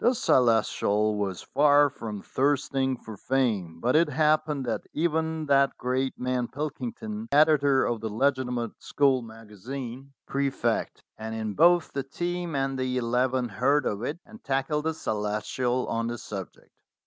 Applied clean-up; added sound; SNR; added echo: none; none; none; none.